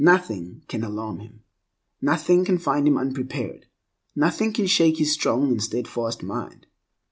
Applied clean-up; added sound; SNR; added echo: none; none; none; none.